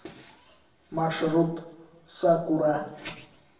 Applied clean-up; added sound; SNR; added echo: none; none; none; reverberation time 0.7 s.